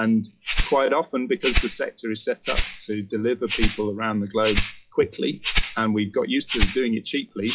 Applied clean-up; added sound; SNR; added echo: classical method WPE with log-MMSE.